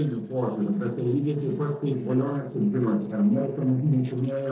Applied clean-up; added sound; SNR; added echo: neural separator model SepFormer DNS4.